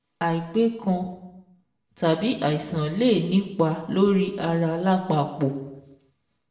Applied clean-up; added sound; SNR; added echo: none; none; none; reverberation time 0.8 s.